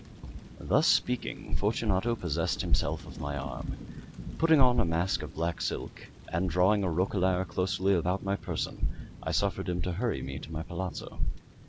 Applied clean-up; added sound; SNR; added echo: none; Thunder / Rain; 15 dB; none.